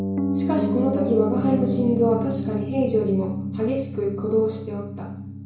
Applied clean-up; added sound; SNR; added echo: none; Piano; 1 dB; reverberation time 0.6 s.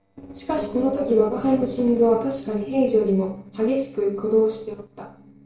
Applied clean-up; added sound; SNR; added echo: neural separator model SepFormer DNS4.